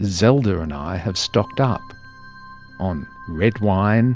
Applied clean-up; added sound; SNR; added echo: none; none; none; none.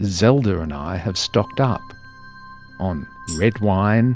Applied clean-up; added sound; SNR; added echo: none; Tambourine; 14 dB; none.